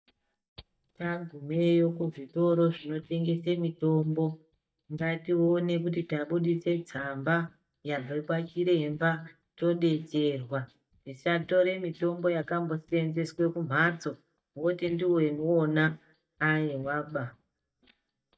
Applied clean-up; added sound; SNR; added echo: neural mask model DeepFilterNet 3.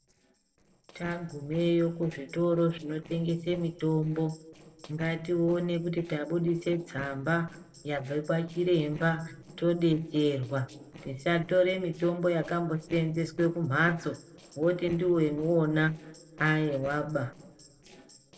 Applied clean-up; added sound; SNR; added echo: neural separator model SepFormer DNS4.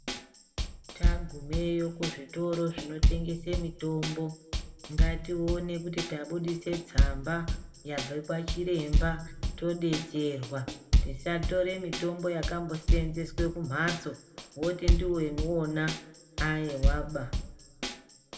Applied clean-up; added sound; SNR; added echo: none; Drum kit; -2 dB; reverberation time 0.9 s.